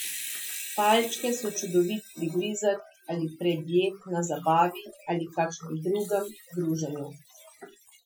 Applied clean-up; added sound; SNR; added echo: classical method Wiener filter.